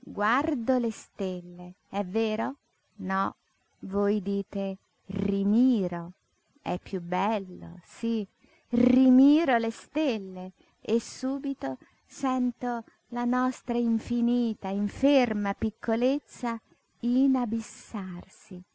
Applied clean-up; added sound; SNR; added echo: none; none; none; none.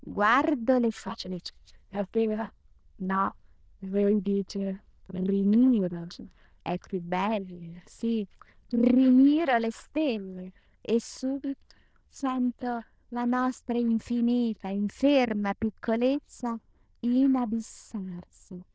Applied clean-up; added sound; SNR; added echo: neural diffusion model UNIVERSE++.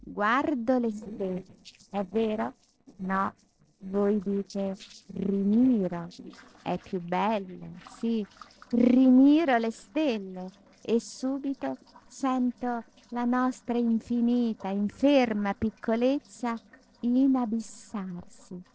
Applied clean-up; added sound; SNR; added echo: neural separator model SepFormer DNS4.